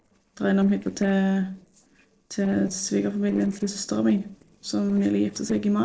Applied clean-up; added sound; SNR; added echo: neural separator model SepFormer DNS4.